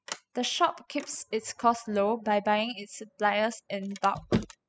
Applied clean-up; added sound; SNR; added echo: classical method spectral subtraction.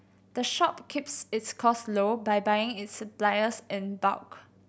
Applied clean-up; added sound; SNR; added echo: none; none; none; none.